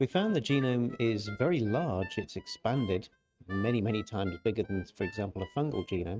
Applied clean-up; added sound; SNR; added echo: neural mask model RNNoise.